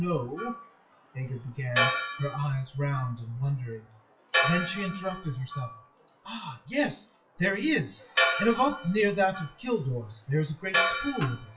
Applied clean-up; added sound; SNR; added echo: classical method WPE with log-MMSE.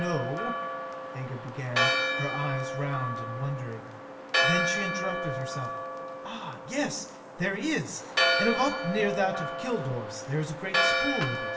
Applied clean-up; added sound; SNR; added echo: none; Church bell; -2 dB; reverberation time 0.7 s.